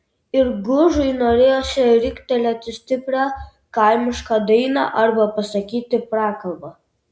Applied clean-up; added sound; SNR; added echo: none; none; none; none.